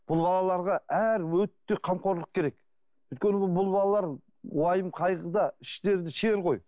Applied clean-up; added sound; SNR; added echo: none; none; none; none.